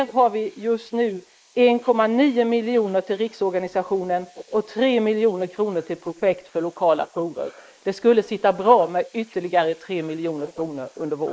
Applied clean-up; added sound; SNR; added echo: neural mask model Resemble Enhance denoiser.